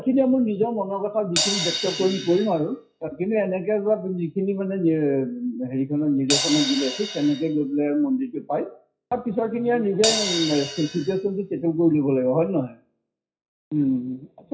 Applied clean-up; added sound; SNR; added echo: classical method WPE with log-MMSE.